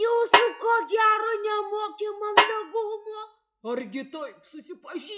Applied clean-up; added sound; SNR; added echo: classical method log-MMSE.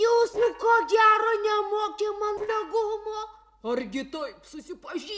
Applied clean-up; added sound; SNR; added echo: neural separator model SepFormer DNS4.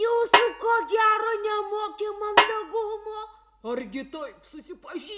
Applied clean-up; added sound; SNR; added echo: none; Snare drum; -2 dB; none.